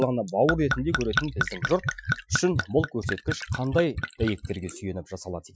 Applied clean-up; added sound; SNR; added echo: classical method Wiener filter.